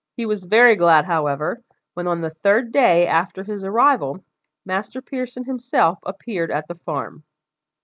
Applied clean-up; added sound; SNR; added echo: none; none; none; none.